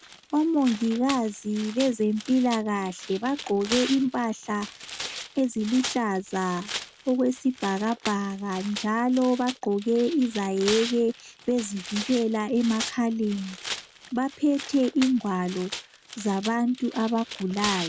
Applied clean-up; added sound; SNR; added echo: none; Tearing; 12 dB; none.